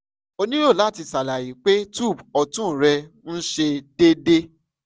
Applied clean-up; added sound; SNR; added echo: none; none; none; none.